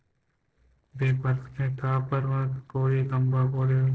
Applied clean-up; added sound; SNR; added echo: neural separator model SepFormer DNS4.